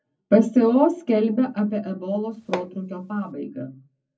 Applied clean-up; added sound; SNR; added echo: none; Hammer; 13 dB; reverberation time 0.3 s.